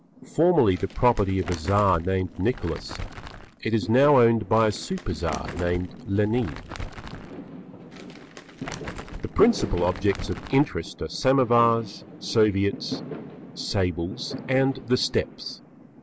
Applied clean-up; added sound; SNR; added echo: none; Crumpling, crinkling + Fireworks; 13 dB; none.